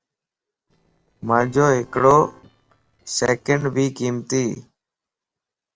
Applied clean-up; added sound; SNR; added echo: neural separator model SepFormer DNS4.